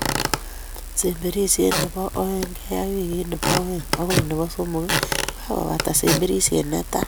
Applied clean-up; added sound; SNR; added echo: none; Squeak / Wood; 3 dB; none.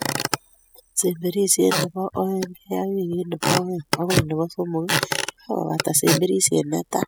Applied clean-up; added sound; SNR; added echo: classical method spectral subtraction.